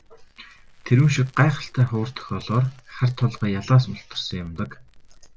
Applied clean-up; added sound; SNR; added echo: neural separator model SepFormer DNS4.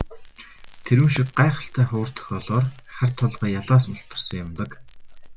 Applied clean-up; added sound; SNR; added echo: none; Crackle; 16 dB; none.